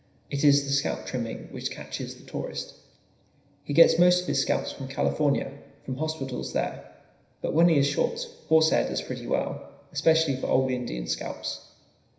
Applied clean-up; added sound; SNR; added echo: none; none; none; reverberation time 0.9 s.